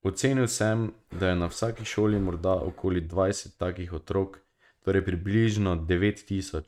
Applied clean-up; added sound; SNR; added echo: neural mask model RNNoise.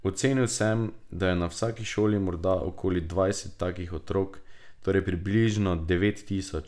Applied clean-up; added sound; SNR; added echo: none; none; none; none.